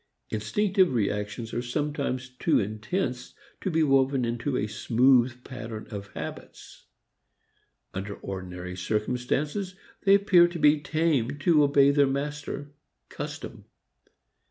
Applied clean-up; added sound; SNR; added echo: none; none; none; none.